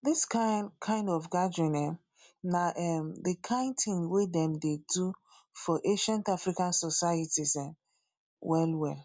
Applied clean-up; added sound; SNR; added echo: none; none; none; none.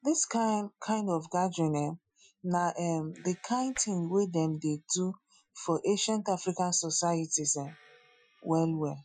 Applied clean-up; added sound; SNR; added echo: classical method Wiener filter.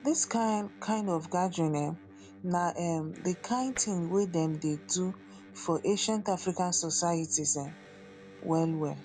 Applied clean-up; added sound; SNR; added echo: none; Electric guitar + Tap; 19 dB; none.